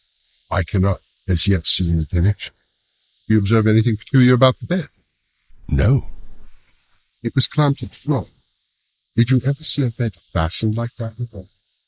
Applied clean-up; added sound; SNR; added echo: neural mask model Resemble Enhance denoiser.